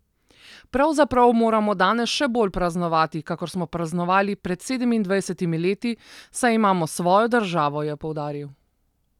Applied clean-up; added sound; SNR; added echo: none; none; none; none.